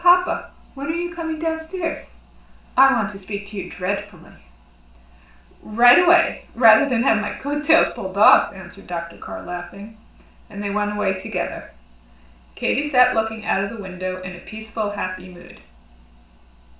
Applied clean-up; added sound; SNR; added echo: none; none; none; reverberation time 0.4 s.